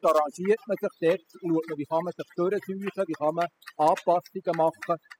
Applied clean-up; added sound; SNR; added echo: classical method spectral subtraction.